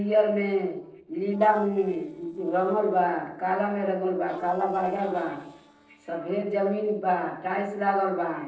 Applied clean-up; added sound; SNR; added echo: neural separator model SepFormer DNS4.